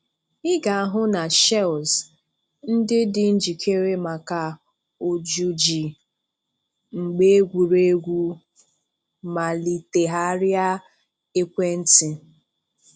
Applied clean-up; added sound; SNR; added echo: none; none; none; none.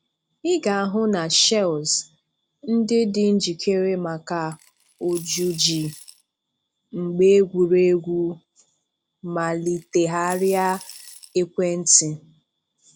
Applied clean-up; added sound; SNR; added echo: none; Coin (dropping) / Glass; 20 dB; none.